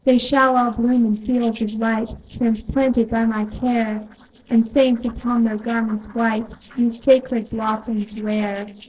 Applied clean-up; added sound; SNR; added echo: neural separator model SepFormer DNS4.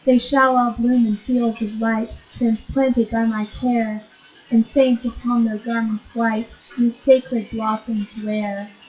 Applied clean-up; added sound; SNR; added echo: classical method WPE with log-MMSE.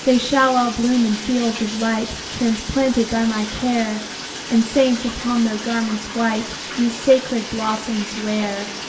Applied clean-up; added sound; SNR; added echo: none; Bathtub (filling or washing); 10 dB; reverberation time 0.7 s.